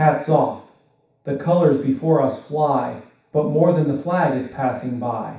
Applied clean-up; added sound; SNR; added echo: none; none; none; reverberation time 0.7 s.